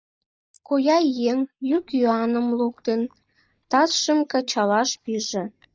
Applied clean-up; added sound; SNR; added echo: neural mask model DeepFilterNet 3.